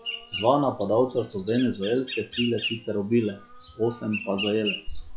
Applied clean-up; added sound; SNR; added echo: classical method log-MMSE.